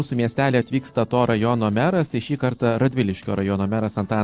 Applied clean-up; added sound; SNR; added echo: neural separator model SepFormer DNS4.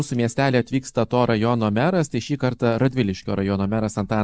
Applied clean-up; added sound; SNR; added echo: neural mask model DeepFilterNet 3.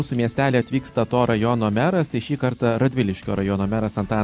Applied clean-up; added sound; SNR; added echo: none; none; none; none.